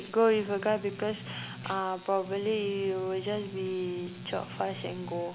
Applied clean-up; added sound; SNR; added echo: none; Strum; 13 dB; none.